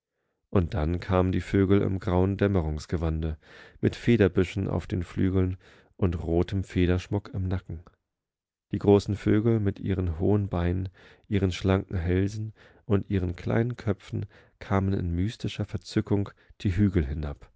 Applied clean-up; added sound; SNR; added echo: none; none; none; none.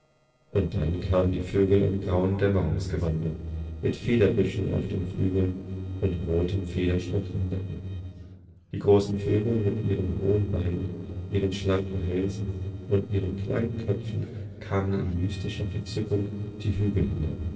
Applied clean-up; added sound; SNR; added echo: neural separator model SepFormer DNS4.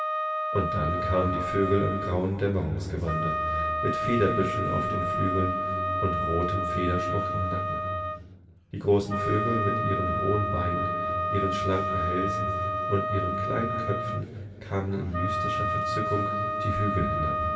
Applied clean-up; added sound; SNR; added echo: none; Wind instrument, woodwind instrument; 1 dB; reverberation time 2.6 s.